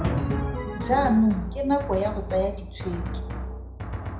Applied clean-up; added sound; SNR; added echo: none; Drum; 3 dB; reverberation time 0.4 s.